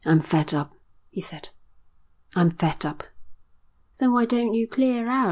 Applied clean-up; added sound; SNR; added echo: none; none; none; none.